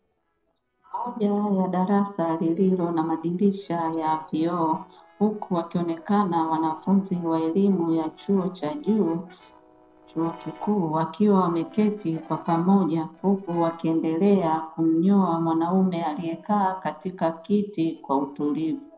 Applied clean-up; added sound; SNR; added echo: neural separator model SepFormer DNS4.